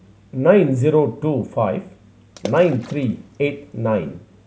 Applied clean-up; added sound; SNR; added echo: none; Water / Splash, splatter; 17 dB; none.